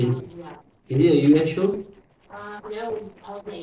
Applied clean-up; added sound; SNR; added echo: neural separator model SepFormer DNS4.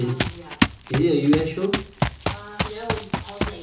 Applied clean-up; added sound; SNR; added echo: none; Run; 1 dB; reverberation time 0.6 s.